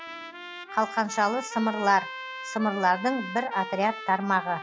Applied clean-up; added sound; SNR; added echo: none; Trumpet; 11 dB; none.